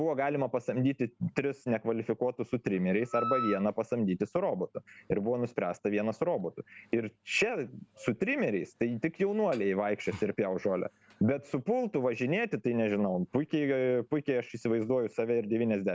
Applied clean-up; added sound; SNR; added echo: none; Wind instrument, woodwind instrument; 7 dB; none.